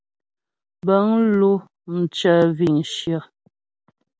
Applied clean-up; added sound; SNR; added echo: none; none; none; none.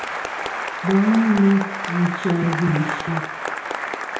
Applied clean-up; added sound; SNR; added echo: none; Applause; 6 dB; reverberation time 0.5 s.